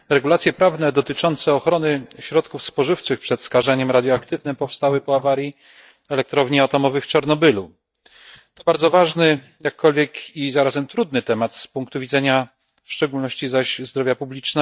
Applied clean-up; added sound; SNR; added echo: neural mask model DeepFilterNet 3.